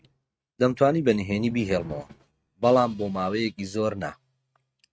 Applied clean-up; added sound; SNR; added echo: neural mask model RNNoise.